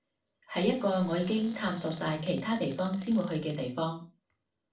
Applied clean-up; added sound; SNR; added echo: neural separator model SepFormer DNS4.